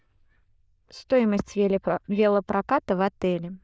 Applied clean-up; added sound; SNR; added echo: neural diffusion model UNIVERSE++.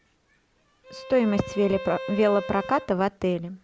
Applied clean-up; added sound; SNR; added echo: none; Bowed string instrument; 13 dB; none.